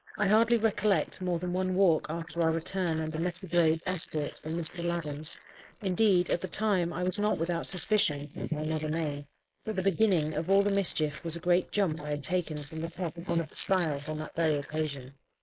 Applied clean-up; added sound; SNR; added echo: neural mask model Resemble Enhance denoiser.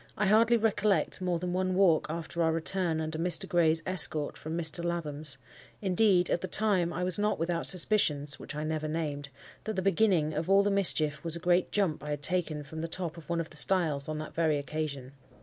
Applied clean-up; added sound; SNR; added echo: none; none; none; none.